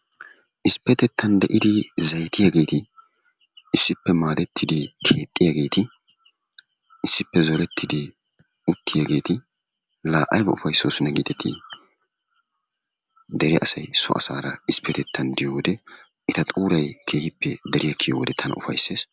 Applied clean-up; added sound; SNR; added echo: none; none; none; none.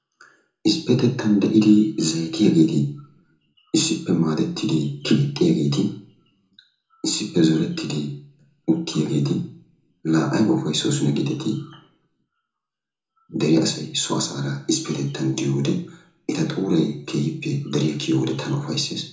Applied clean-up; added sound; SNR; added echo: none; none; none; reverberation time 0.6 s.